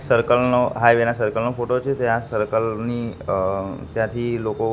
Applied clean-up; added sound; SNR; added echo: none; none; none; none.